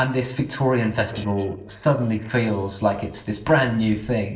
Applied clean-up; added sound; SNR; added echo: neural separator model SepFormer DNS4.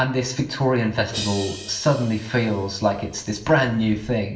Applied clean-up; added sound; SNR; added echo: none; Crash cymbal; 17 dB; reverberation time 0.9 s.